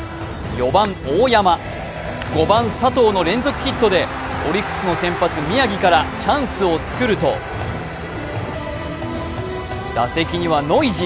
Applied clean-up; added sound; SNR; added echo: none; none; none; none.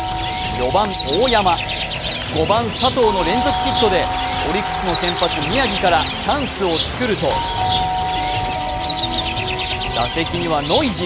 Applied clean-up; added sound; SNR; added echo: none; Doorbell + Bird; 3 dB; none.